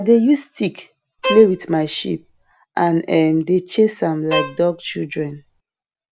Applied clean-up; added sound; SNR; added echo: none; Bowed string instrument; 9 dB; none.